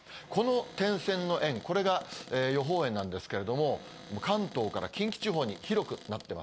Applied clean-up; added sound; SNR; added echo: none; Cupboard open or close; 18 dB; none.